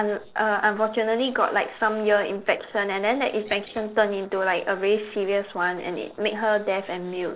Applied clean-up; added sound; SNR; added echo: neural separator model SepFormer DNS4.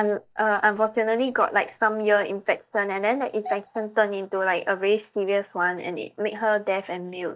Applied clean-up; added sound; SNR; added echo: neural mask model DeepFilterNet 3.